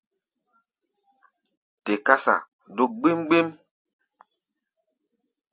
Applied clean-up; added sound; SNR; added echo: none; none; none; none.